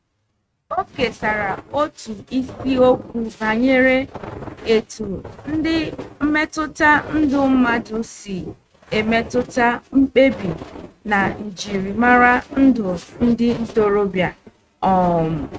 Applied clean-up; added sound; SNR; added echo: neural mask model RNNoise.